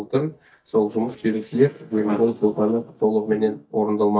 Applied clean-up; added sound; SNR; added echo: neural mask model DeepFilterNet 3.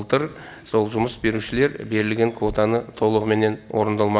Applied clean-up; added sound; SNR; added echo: none; none; none; none.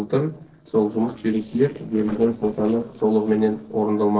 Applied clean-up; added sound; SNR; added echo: neural separator model SepFormer DNS4.